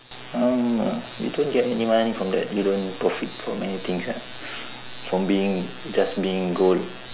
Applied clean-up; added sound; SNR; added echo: none; none; none; none.